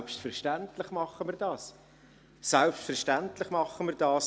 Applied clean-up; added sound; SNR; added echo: none; none; none; none.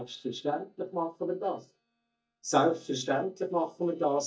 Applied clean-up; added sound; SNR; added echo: neural mask model DeepFilterNet 3.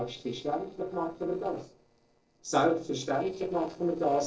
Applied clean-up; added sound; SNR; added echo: neural separator model SepFormer DNS4.